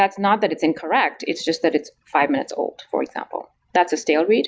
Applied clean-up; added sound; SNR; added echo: none; none; none; none.